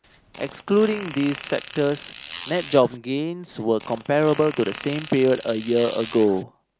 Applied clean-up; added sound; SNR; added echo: none; Fart; 16 dB; none.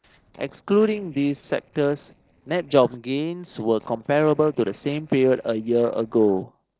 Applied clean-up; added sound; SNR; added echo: neural separator model SepFormer DNS4.